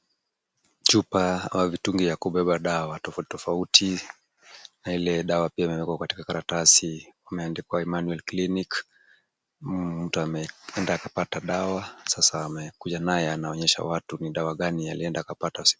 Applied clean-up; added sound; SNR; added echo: none; none; none; none.